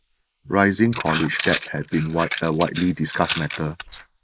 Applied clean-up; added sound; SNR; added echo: neural mask model Resemble Enhance denoiser.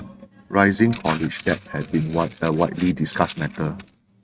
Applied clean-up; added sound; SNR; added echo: neural mask model RNNoise.